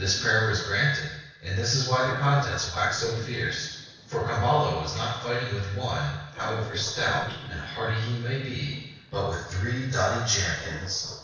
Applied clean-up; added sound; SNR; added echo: neural separator model SepFormer DNS4.